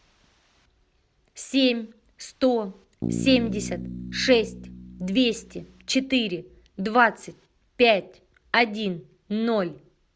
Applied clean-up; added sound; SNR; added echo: none; Bass guitar; 9 dB; none.